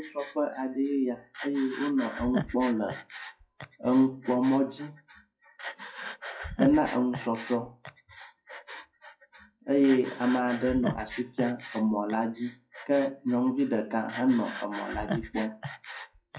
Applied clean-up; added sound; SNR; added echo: classical method WPE with log-MMSE.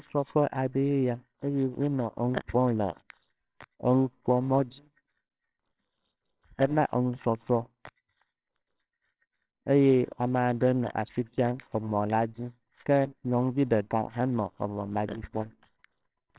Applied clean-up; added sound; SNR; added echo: neural separator model SepFormer WHAMR!.